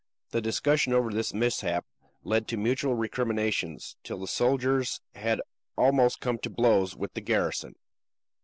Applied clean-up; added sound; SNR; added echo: none; none; none; none.